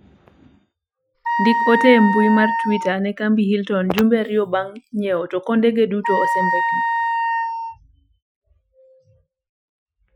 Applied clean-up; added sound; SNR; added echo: classical method Wiener filter.